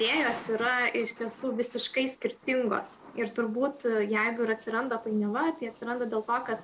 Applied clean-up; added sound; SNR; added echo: none; Thunder / Rain; 20 dB; none.